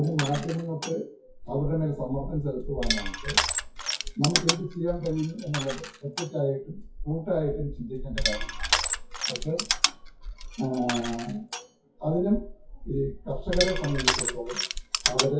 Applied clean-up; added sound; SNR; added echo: classical method WPE with log-MMSE.